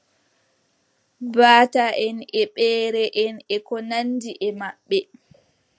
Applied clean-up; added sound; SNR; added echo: none; none; none; none.